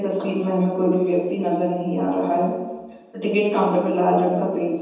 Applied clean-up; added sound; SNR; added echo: none; none; none; reverberation time 1.1 s.